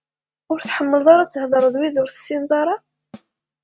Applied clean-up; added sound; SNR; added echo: neural mask model RNNoise.